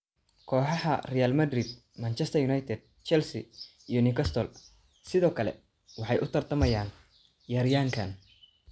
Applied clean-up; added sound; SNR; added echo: none; none; none; none.